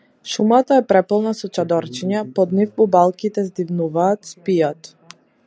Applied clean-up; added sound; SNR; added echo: none; none; none; none.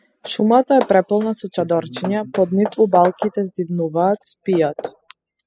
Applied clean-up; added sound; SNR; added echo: classical method spectral subtraction.